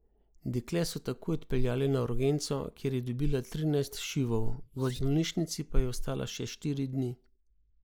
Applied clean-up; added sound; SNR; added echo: neural mask model Resemble Enhance denoiser.